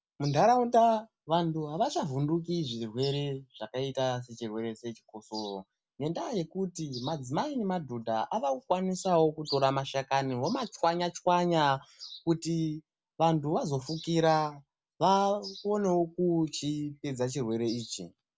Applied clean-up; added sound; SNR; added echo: none; none; none; none.